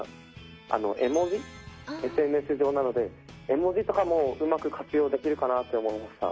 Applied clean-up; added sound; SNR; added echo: none; none; none; none.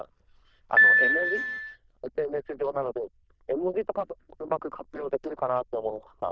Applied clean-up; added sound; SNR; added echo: neural diffusion model UNIVERSE++.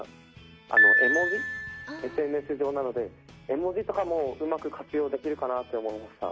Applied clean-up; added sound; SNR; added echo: none; Piano; -1 dB; none.